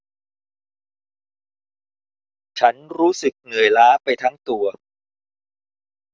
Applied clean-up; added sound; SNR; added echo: none; none; none; none.